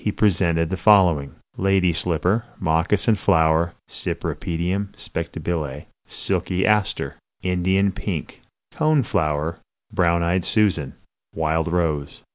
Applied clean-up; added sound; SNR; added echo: none; none; none; none.